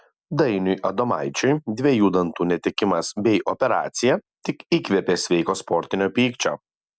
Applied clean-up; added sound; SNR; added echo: none; none; none; none.